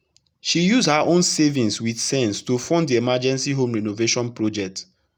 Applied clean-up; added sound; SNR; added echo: none; none; none; none.